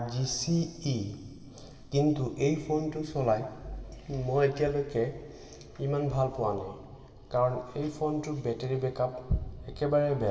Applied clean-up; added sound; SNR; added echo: none; none; none; reverberation time 2.3 s.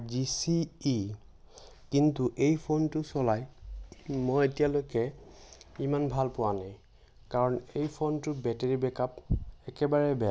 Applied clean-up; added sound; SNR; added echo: none; none; none; none.